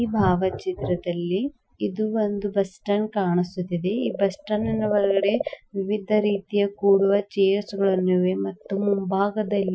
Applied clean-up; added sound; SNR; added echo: classical method Wiener filter.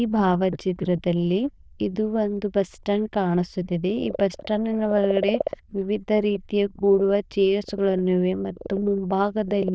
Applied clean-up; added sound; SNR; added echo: neural diffusion model UNIVERSE++.